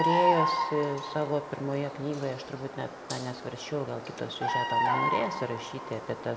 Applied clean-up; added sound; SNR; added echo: none; Bird vocalization, bird call, bird song; 0 dB; none.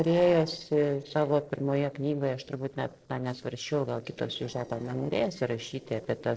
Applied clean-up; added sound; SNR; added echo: neural separator model SepFormer DNS4.